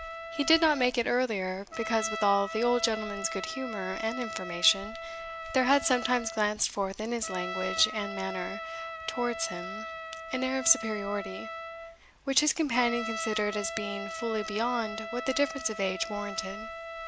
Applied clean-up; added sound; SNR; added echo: none; Trumpet; 8 dB; none.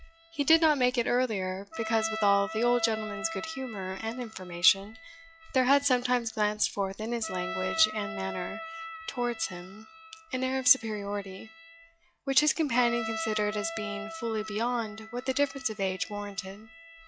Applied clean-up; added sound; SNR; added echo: classical method log-MMSE.